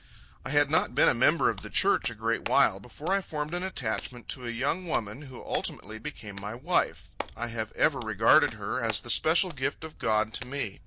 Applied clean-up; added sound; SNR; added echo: none; Hands; 16 dB; none.